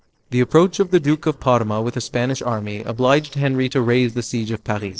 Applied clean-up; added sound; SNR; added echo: neural separator model SepFormer DNS4.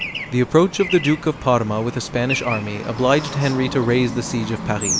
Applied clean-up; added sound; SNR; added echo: none; Traffic noise, roadway noise / Bird; 9 dB; none.